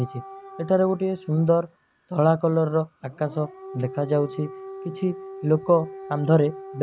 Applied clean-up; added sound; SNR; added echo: none; Siren / Dog; 16 dB; none.